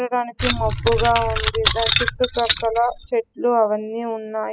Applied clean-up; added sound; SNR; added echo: classical method spectral subtraction.